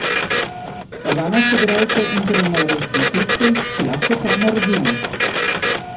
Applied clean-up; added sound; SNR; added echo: none; Printer; -1 dB; reverberation time 0.3 s.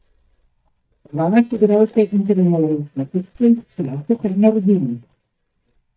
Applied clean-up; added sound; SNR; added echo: neural mask model DeepFilterNet 3.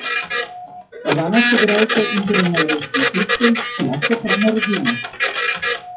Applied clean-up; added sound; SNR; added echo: classical method WPE with log-MMSE.